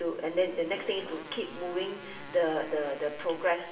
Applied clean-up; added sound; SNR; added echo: none; Motorcycle; 16 dB; reverberation time 1.0 s.